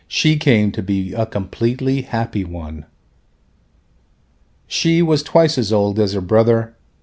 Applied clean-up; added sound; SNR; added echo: none; none; none; none.